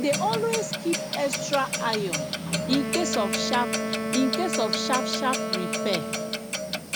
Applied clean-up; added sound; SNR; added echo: none; Clock + Wind instrument, woodwind instrument; 0 dB; none.